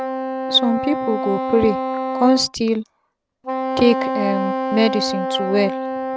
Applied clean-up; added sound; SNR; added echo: none; Wind instrument, woodwind instrument; 3 dB; none.